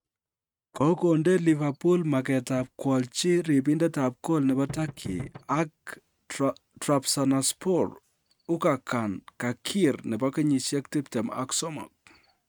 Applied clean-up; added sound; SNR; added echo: neural mask model RNNoise.